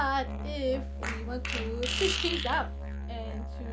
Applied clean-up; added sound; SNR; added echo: none; Fart + Musical instrument; 0 dB; none.